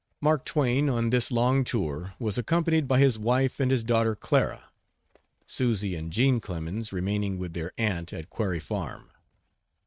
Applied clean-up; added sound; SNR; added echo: neural mask model RNNoise.